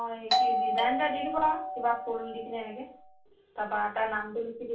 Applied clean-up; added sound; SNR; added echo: none; Doorbell; -1 dB; reverberation time 0.3 s.